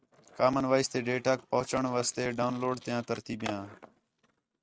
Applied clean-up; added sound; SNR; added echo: neural mask model RNNoise.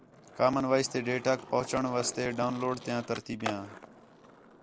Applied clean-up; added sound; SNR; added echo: none; Skateboard; 14 dB; none.